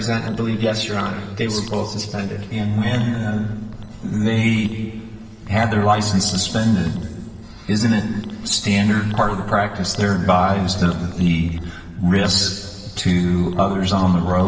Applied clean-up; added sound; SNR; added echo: neural separator model SepFormer DNS4.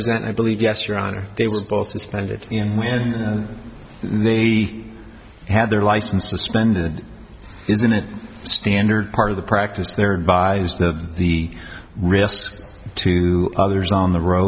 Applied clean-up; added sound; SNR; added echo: none; none; none; none.